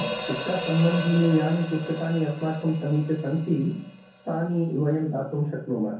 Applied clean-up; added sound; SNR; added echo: none; Hi-hat; 11 dB; reverberation time 0.6 s.